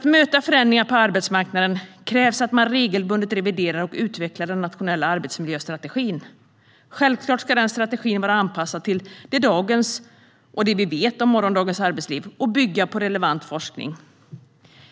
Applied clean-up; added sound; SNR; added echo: none; none; none; none.